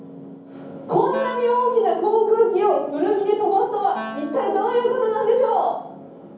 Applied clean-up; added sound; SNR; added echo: none; Wind instrument, woodwind instrument; 18 dB; reverberation time 0.9 s.